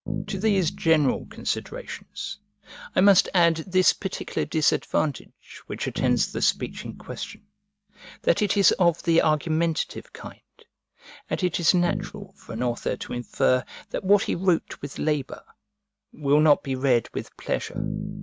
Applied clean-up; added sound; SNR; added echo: neural mask model RNNoise.